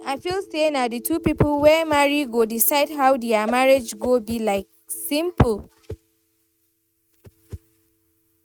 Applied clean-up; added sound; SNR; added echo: neural mask model RNNoise.